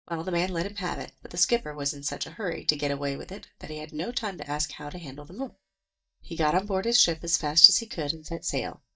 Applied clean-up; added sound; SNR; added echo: neural mask model DeepFilterNet 3.